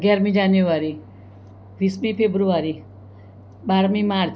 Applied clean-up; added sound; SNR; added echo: none; none; none; none.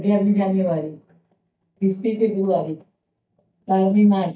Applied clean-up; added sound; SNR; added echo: neural mask model DeepFilterNet 3.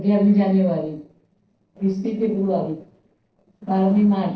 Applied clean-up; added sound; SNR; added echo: neural separator model SepFormer DNS4.